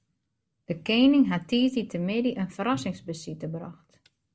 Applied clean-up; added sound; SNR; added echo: none; none; none; none.